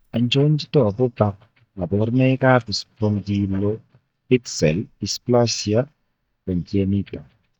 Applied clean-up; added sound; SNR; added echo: neural mask model DeepFilterNet 3.